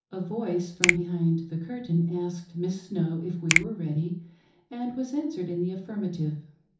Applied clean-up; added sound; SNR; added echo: none; Finger snapping; 0 dB; reverberation time 0.7 s.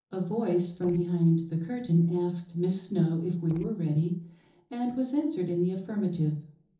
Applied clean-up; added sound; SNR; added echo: neural separator model SepFormer DNS4.